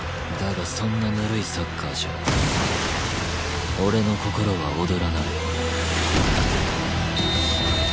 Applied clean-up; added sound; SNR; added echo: none; none; none; none.